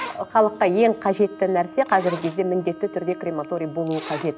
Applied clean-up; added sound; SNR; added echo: none; Zipper (clothing) + Bowed string instrument; 15 dB; none.